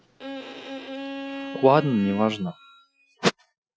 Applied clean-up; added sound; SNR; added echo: classical method Wiener filter.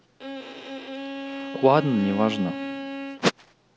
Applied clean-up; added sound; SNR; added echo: none; Bowed string instrument; 9 dB; none.